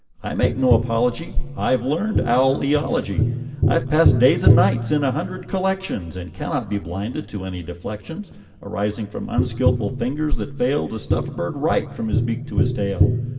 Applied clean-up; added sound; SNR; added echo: none; Tap; 1 dB; reverberation time 1.4 s.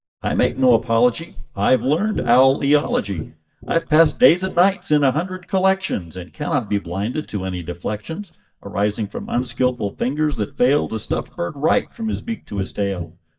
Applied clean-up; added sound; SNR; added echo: neural mask model DeepFilterNet 3.